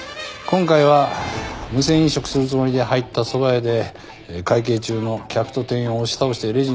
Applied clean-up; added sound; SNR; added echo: none; none; none; none.